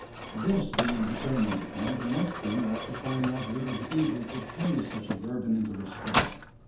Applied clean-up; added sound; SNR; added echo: none; Mechanisms; 4 dB; reverberation time 0.6 s.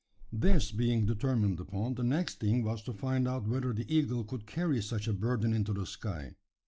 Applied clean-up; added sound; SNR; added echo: none; none; none; none.